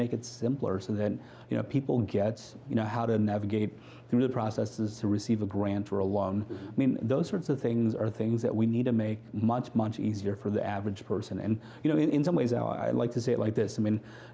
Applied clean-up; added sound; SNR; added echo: none; none; none; none.